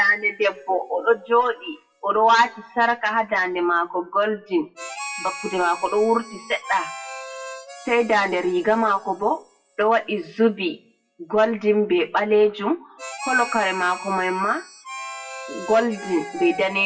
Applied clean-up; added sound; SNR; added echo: classical method WPE with log-MMSE.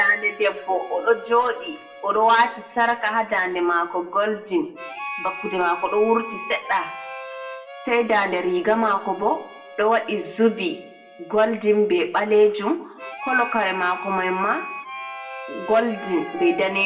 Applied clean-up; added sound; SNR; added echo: none; Harmonica; 14 dB; reverberation time 0.6 s.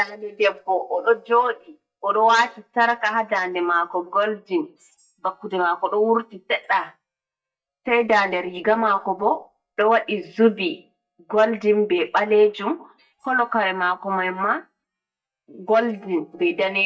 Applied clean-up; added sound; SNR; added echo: neural mask model DeepFilterNet 3.